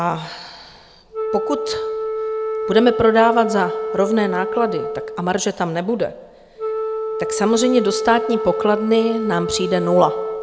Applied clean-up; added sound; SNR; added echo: none; Wind instrument, woodwind instrument; 5 dB; none.